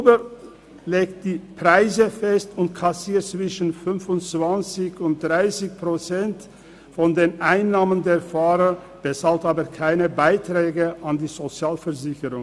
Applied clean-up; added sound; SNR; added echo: none; none; none; none.